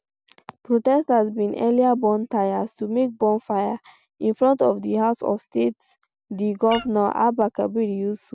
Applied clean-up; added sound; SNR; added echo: none; Meow; 16 dB; none.